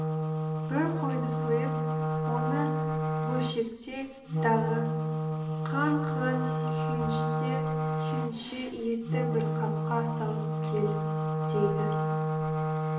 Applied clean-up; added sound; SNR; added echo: none; Wind instrument, woodwind instrument; -4 dB; reverberation time 1.1 s.